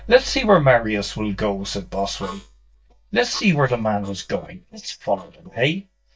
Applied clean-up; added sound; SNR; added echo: neural mask model DeepFilterNet 3.